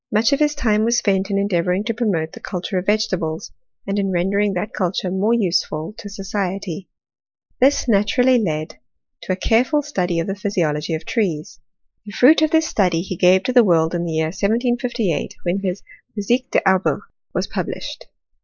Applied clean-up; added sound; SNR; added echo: neural mask model Resemble Enhance denoiser.